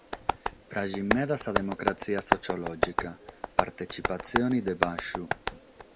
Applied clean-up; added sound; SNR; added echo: none; Tap; -1 dB; none.